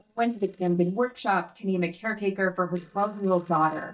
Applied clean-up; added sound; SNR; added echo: neural mask model DeepFilterNet 3.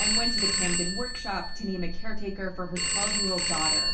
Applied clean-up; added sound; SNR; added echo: none; Telephone; -2 dB; reverberation time 0.4 s.